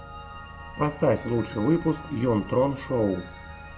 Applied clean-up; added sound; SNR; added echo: none; Piano; 17 dB; none.